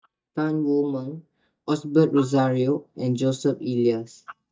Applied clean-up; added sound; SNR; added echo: neural mask model DeepFilterNet 3.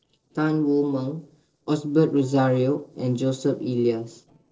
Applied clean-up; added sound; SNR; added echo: neural separator model SepFormer DNS4.